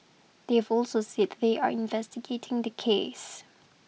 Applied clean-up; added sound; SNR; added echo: none; none; none; none.